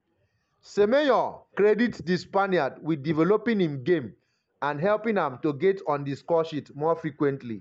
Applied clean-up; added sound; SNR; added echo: none; none; none; none.